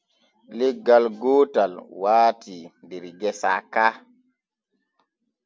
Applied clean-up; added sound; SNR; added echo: none; none; none; none.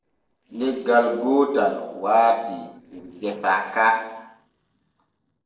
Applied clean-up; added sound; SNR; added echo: neural separator model SepFormer DNS4.